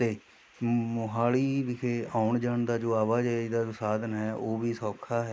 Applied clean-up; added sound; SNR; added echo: neural mask model Resemble Enhance denoiser.